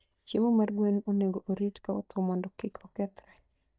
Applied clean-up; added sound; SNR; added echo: neural mask model DeepFilterNet 3.